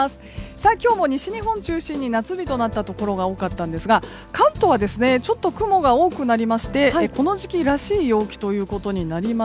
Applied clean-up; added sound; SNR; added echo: none; none; none; none.